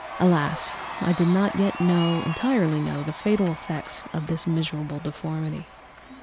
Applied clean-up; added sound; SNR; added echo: none; Cheering; 12 dB; none.